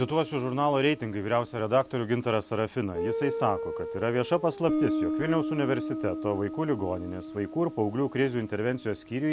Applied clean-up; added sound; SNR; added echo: none; Guitar; 7 dB; none.